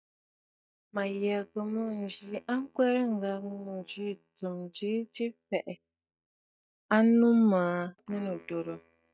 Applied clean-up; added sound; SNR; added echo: neural mask model DeepFilterNet 3.